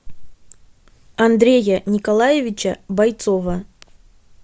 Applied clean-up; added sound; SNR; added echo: none; none; none; none.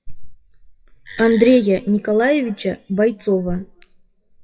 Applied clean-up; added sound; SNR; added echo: classical method WPE with log-MMSE.